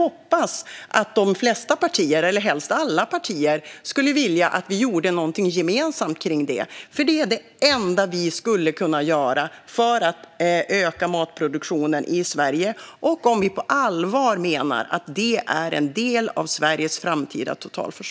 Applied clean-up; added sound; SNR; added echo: none; none; none; none.